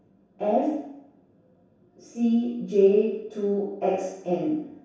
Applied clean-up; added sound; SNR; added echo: none; none; none; reverberation time 0.7 s.